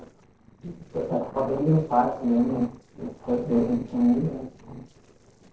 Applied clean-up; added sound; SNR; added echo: neural separator model SepFormer DNS4.